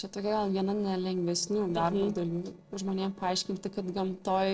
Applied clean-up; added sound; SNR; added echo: neural separator model SepFormer DNS4.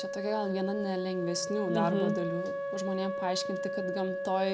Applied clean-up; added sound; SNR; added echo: none; Wind instrument, woodwind instrument; 3 dB; none.